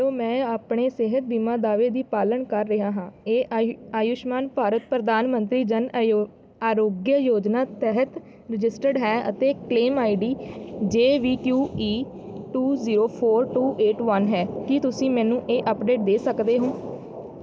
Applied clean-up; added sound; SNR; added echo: none; none; none; none.